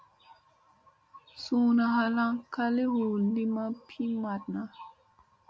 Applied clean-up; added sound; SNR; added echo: none; none; none; none.